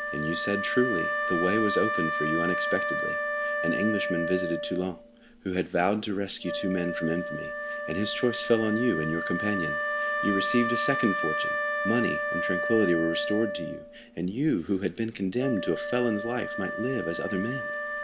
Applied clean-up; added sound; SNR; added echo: none; Wind instrument, woodwind instrument; 2 dB; none.